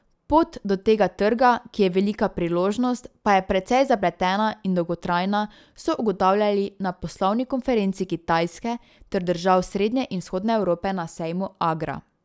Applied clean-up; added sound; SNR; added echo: none; none; none; none.